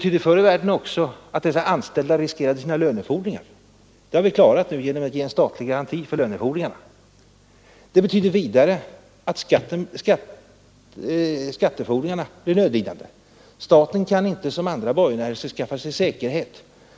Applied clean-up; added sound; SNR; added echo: none; none; none; none.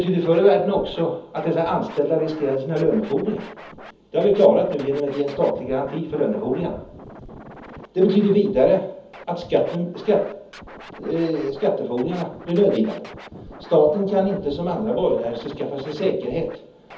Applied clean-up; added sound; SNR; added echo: none; Scratching (performance technique); 19 dB; reverberation time 0.7 s.